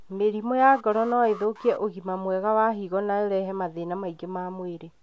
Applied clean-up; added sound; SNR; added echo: none; Alarm; 20 dB; none.